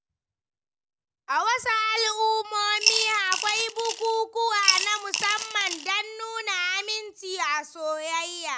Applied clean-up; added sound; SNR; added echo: none; Coin (dropping) / Glass; 1 dB; none.